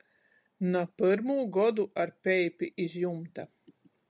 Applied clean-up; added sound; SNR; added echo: none; none; none; none.